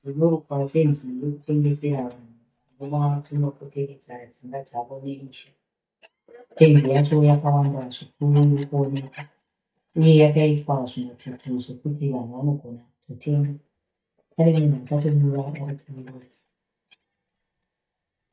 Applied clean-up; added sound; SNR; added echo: neural mask model DeepFilterNet 3.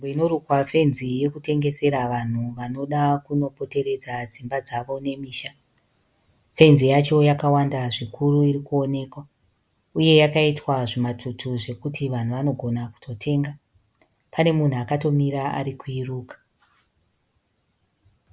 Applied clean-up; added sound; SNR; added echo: none; none; none; none.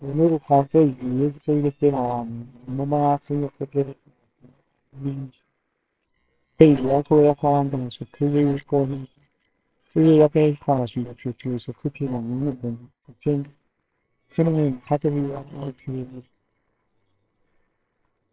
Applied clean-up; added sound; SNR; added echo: neural separator model SepFormer WHAMR!.